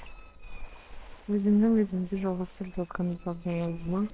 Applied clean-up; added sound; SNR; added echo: neural separator model SepFormer WHAMR!.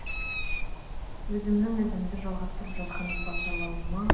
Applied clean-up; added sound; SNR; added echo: none; Bird; -2 dB; reverberation time 0.8 s.